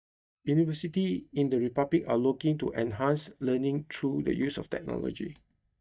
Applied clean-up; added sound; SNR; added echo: neural mask model DeepFilterNet 3.